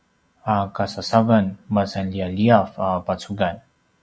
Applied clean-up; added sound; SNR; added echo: none; none; none; none.